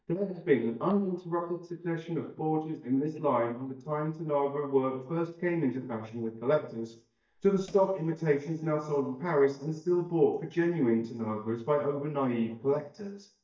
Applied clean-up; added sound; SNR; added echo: neural mask model DeepFilterNet 3.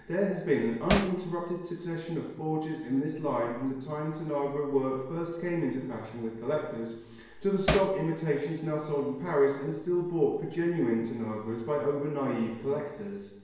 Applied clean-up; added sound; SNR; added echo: none; Hammer; 0 dB; reverberation time 0.9 s.